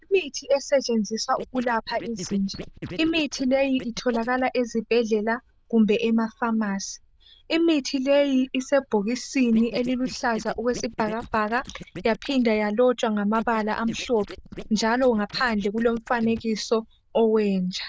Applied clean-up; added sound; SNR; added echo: neural diffusion model UNIVERSE++.